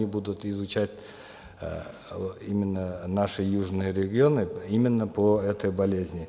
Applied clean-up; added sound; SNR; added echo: none; none; none; none.